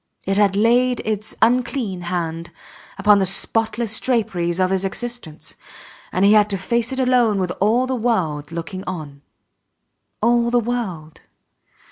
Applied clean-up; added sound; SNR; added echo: none; none; none; none.